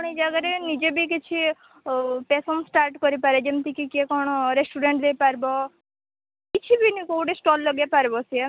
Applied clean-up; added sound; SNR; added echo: none; none; none; none.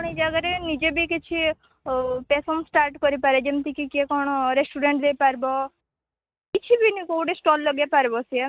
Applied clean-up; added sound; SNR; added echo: neural mask model RNNoise.